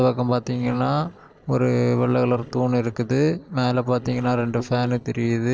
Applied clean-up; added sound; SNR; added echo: neural separator model SepFormer DNS4.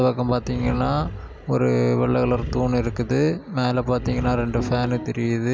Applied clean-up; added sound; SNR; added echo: none; Animal + Piano; 10 dB; none.